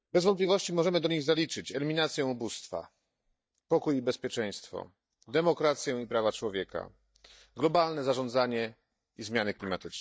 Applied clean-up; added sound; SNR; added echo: neural mask model DeepFilterNet 3.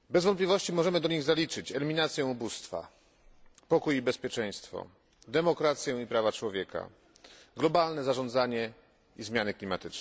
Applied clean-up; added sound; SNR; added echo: none; none; none; none.